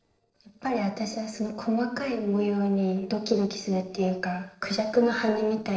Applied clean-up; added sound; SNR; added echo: neural separator model SepFormer DNS4.